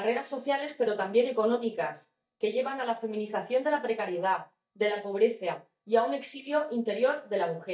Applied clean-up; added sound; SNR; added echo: neural mask model DeepFilterNet 3.